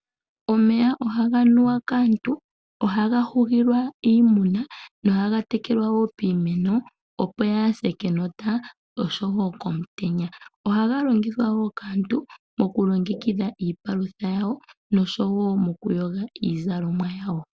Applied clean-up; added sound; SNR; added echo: none; none; none; none.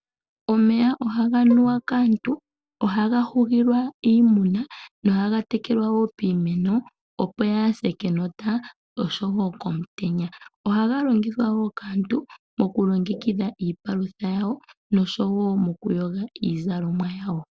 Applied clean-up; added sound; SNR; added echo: neural separator model SepFormer DNS4.